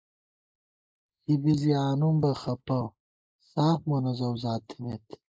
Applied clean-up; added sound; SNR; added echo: neural mask model Resemble Enhance denoiser.